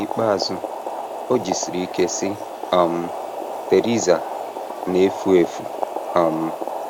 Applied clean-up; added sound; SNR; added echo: none; Boiling; 6 dB; none.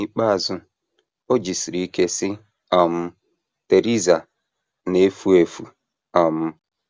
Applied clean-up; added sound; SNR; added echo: none; none; none; none.